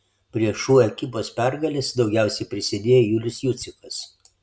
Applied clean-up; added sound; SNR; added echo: none; none; none; none.